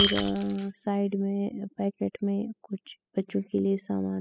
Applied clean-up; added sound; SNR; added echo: classical method spectral subtraction.